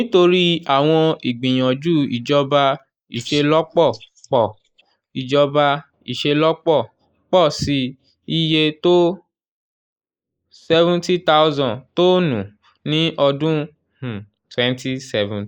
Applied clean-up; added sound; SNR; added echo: neural mask model Resemble Enhance denoiser.